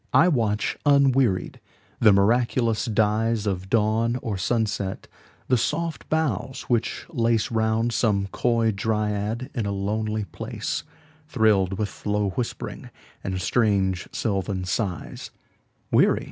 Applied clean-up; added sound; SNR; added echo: none; none; none; none.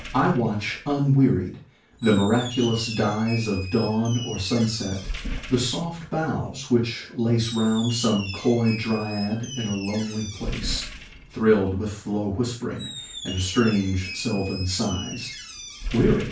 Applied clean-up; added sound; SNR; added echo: none; Squeak; 12 dB; reverberation time 0.3 s.